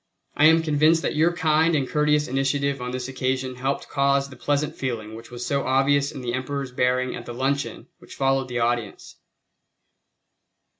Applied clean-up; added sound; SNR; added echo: none; none; none; none.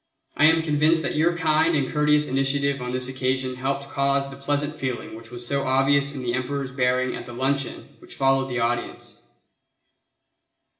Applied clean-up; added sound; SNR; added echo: none; none; none; reverberation time 0.7 s.